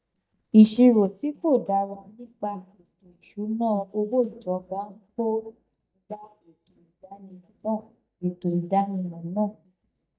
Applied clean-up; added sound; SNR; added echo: neural mask model DeepFilterNet 3.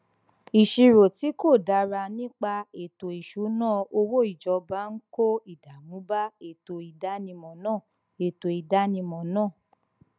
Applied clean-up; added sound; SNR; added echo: none; none; none; none.